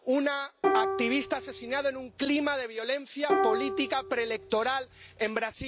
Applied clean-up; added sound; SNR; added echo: none; Plucked string instrument; 2 dB; none.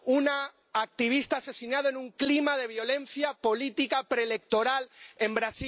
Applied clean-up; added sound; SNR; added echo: none; none; none; none.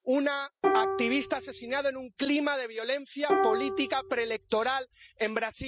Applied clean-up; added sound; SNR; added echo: classical method spectral subtraction.